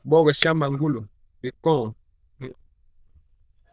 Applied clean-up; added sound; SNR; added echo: neural diffusion model UNIVERSE++.